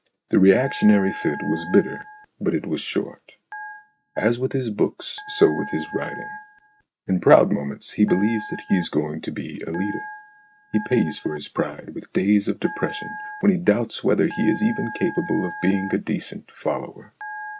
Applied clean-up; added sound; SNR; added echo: neural mask model RNNoise.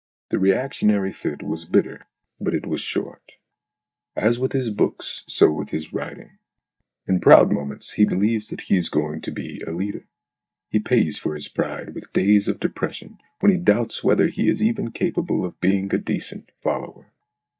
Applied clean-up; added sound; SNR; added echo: neural mask model DeepFilterNet 3.